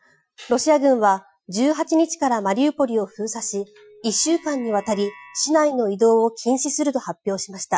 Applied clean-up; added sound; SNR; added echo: classical method Wiener filter.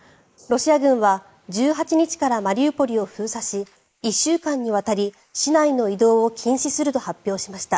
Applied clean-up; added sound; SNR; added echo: neural mask model Resemble Enhance denoiser.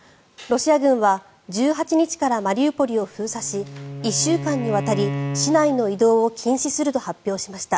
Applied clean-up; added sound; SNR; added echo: none; Bowed string instrument; 9 dB; none.